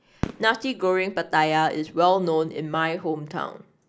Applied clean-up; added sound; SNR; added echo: none; Fireworks; 17 dB; none.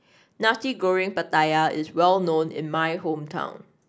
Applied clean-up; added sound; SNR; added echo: none; none; none; none.